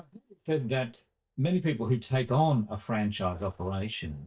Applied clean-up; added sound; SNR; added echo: neural mask model DeepFilterNet 3.